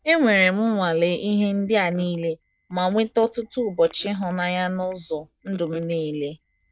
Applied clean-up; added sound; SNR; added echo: neural mask model DeepFilterNet 3.